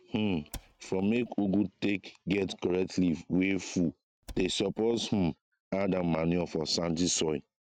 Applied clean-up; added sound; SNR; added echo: neural mask model RNNoise.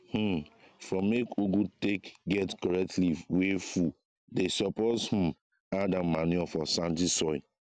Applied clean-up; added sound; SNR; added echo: none; none; none; none.